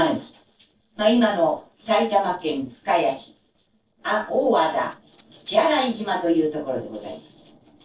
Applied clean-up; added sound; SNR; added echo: neural separator model SepFormer DNS4.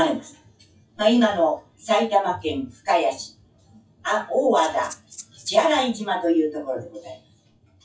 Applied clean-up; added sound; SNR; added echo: classical method WPE with log-MMSE.